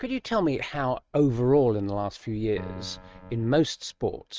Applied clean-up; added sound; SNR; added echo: neural mask model RNNoise.